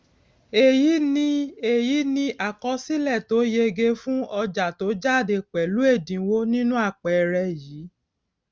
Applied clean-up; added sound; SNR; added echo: none; none; none; none.